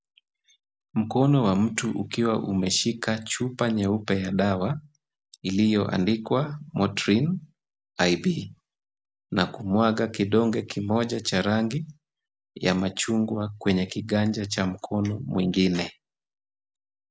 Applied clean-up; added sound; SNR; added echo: none; none; none; none.